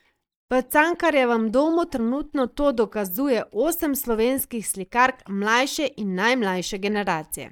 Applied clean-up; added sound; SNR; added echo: neural mask model DeepFilterNet 3.